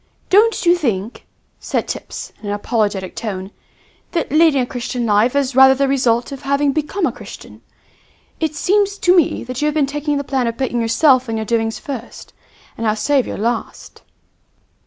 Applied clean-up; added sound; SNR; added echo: none; none; none; none.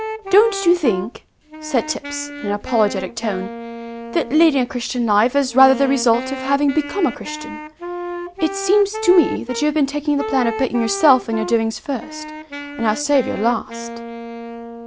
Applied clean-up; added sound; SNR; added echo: none; Wind instrument, woodwind instrument; 10 dB; none.